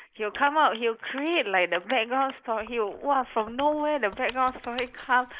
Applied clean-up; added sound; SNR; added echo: neural mask model Resemble Enhance denoiser.